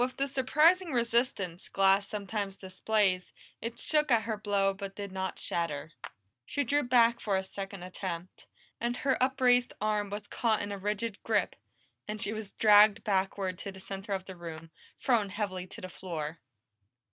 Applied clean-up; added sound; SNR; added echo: neural mask model RNNoise.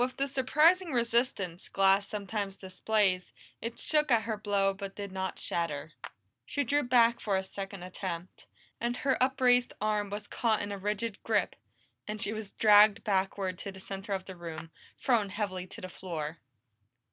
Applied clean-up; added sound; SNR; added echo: neural separator model SepFormer DNS4.